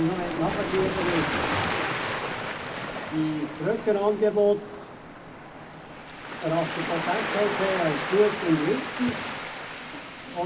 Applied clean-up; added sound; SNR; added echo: none; Waves, surf; 4 dB; reverberation time 0.4 s.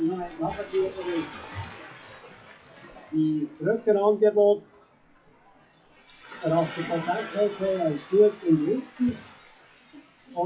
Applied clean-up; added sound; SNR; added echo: classical method WPE with log-MMSE.